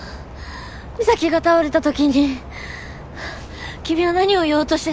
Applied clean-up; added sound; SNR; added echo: none; none; none; none.